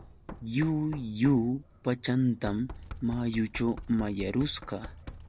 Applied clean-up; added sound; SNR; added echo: none; Knock; 15 dB; none.